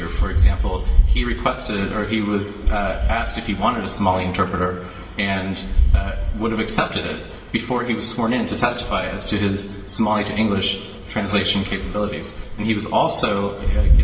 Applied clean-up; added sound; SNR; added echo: none; none; none; reverberation time 2.2 s.